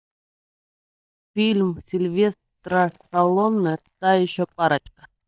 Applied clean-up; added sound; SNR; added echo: neural mask model DeepFilterNet 3.